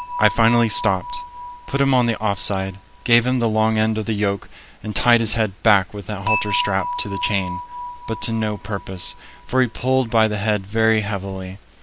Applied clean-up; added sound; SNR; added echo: none; Dishes, pots, and pans / Chink, clink; 11 dB; none.